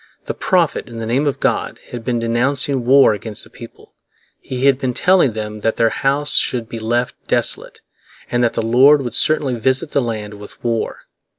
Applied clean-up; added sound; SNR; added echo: none; none; none; none.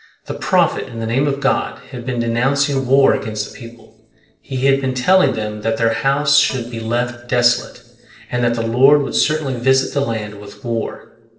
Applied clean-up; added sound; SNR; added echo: neural separator model SepFormer DNS4.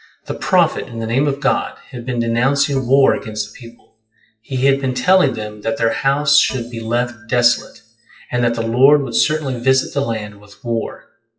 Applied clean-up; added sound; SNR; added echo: classical method WPE with log-MMSE.